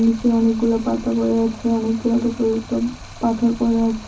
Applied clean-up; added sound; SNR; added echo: none; Stream; 17 dB; reverberation time 0.4 s.